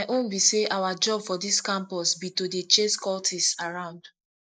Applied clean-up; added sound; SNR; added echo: neural mask model Resemble Enhance denoiser.